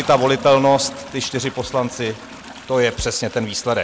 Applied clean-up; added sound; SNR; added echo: none; Toilet flush; 17 dB; none.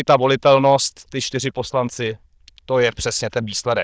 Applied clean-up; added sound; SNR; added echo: neural diffusion model UNIVERSE++.